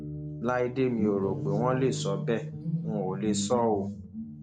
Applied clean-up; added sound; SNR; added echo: none; Guitar; 4 dB; none.